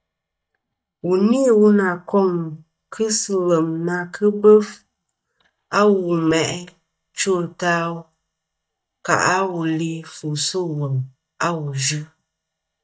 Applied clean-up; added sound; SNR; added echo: neural mask model DeepFilterNet 3.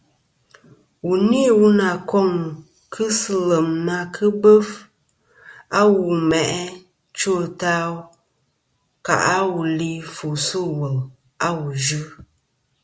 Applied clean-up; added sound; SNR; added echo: none; none; none; none.